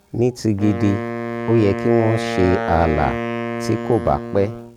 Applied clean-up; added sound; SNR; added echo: none; Wind instrument, woodwind instrument; 6 dB; none.